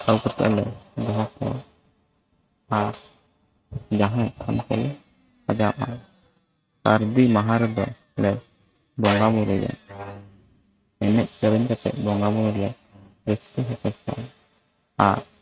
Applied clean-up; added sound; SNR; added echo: neural mask model RNNoise.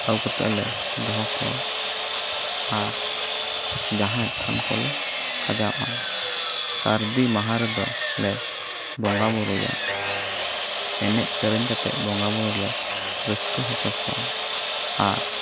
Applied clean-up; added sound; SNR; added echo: none; Sawing; -2 dB; none.